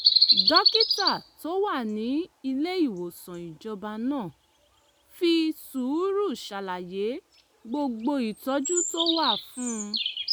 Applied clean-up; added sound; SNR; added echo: none; Bird vocalization, bird call, bird song; 1 dB; none.